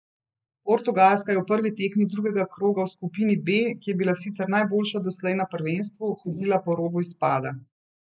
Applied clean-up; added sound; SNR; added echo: neural mask model Resemble Enhance denoiser.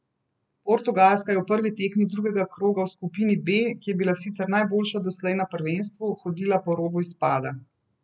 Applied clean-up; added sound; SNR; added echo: none; none; none; none.